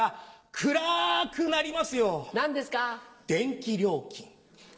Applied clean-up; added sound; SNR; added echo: neural separator model SepFormer DNS4.